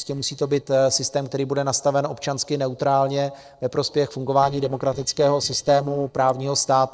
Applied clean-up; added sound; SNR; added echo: neural separator model SepFormer DNS4.